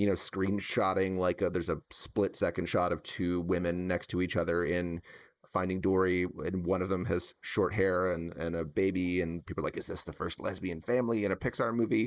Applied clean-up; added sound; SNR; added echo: neural mask model Resemble Enhance denoiser.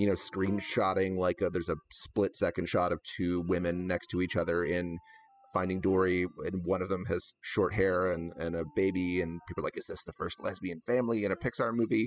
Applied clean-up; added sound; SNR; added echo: classical method spectral subtraction.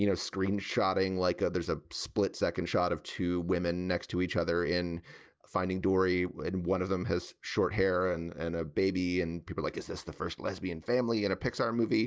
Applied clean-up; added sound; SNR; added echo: none; none; none; none.